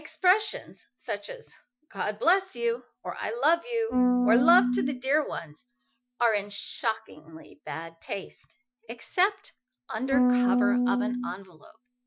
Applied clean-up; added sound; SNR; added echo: classical method Wiener filter.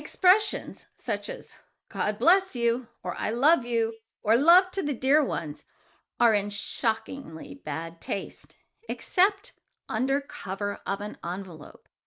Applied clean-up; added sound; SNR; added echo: neural mask model Resemble Enhance denoiser.